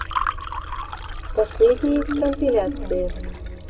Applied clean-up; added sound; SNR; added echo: none; Fill (with liquid) / Water; 10 dB; reverberation time 1.5 s.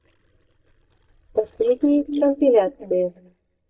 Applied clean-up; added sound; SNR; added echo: neural mask model DeepFilterNet 3.